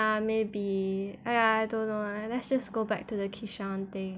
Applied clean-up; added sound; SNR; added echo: none; none; none; none.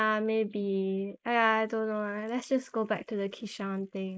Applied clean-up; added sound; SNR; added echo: neural mask model Resemble Enhance denoiser.